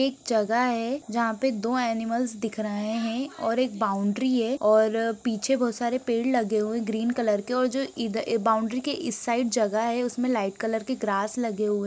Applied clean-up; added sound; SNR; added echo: none; none; none; none.